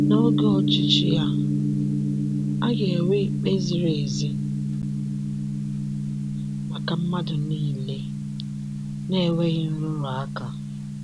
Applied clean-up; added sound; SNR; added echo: none; Gong; -3 dB; none.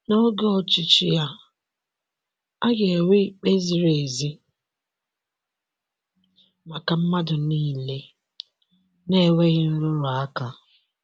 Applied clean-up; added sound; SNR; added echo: none; none; none; none.